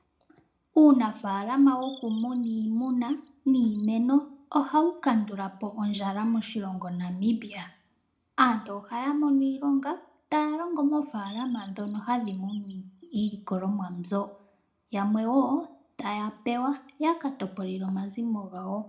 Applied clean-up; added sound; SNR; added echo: none; Bird; 16 dB; reverberation time 0.3 s.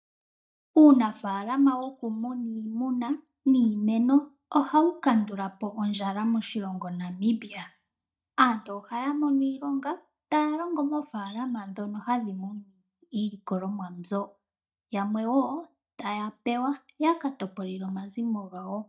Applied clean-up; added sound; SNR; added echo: neural mask model DeepFilterNet 3.